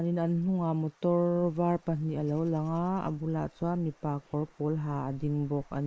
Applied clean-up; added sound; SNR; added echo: neural mask model Resemble Enhance denoiser.